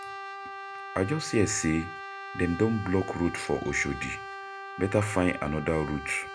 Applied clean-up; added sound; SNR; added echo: none; Brass instrument; 10 dB; none.